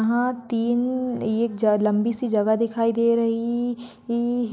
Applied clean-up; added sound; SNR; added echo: none; none; none; none.